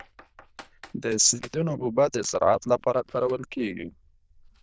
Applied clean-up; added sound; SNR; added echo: neural diffusion model UNIVERSE++.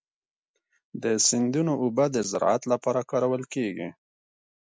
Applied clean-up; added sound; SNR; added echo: none; none; none; none.